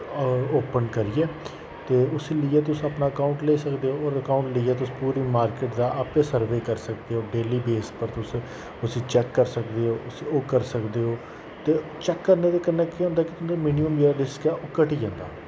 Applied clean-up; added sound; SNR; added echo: none; none; none; none.